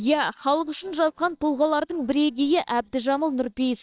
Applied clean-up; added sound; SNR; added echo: neural separator model SepFormer WHAMR!.